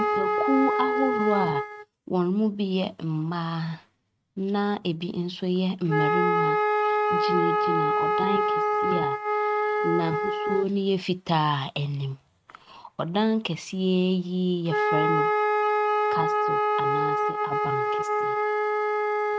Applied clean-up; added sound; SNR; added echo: neural mask model RNNoise.